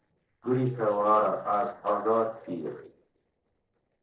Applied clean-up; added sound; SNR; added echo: neural separator model SepFormer DNS4.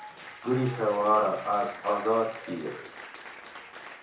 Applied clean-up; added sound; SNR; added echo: none; Applause; 14 dB; reverberation time 0.6 s.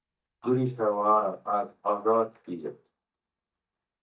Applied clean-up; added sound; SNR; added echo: neural mask model DeepFilterNet 3.